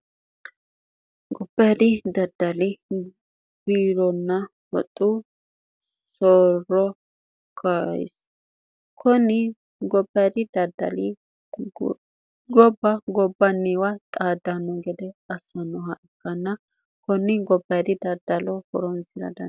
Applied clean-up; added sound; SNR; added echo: none; none; none; none.